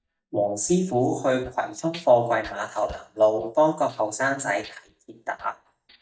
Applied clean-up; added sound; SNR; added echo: neural mask model DeepFilterNet 3.